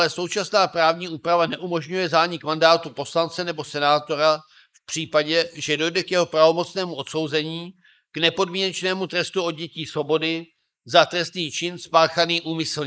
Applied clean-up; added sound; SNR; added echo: neural mask model Resemble Enhance denoiser.